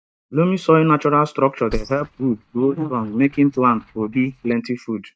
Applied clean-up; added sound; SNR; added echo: neural mask model DeepFilterNet 3.